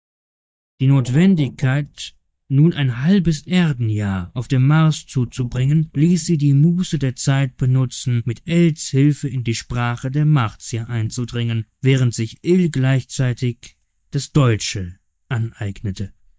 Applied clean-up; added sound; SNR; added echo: neural mask model DeepFilterNet 3.